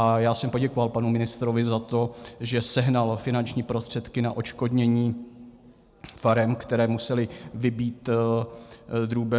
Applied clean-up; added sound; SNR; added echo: none; none; none; none.